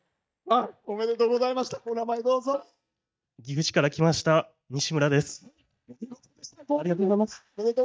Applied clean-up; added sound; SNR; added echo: neural mask model DeepFilterNet 3.